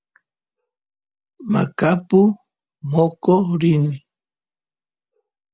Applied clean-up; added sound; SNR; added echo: none; none; none; none.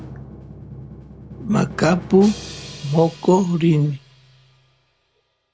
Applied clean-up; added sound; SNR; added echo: none; Drum; 16 dB; none.